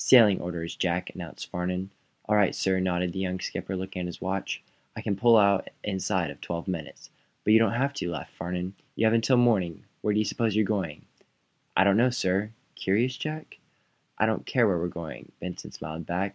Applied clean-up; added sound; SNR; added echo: none; none; none; none.